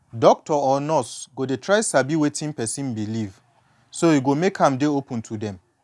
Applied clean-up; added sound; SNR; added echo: none; none; none; none.